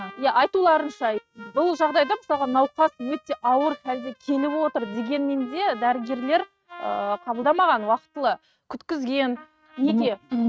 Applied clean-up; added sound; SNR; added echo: neural mask model RNNoise.